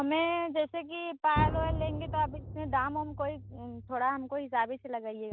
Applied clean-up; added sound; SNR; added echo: none; Drum; 7 dB; none.